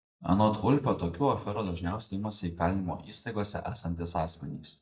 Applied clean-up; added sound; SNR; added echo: neural mask model DeepFilterNet 3.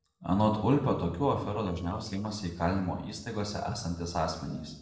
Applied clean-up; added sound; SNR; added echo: neural separator model SepFormer DNS4.